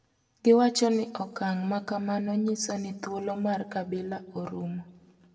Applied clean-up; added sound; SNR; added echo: none; none; none; reverberation time 0.8 s.